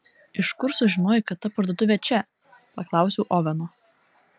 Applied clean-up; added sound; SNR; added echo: none; none; none; none.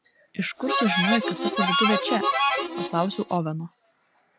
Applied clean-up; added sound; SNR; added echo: none; Harmonica; -3 dB; none.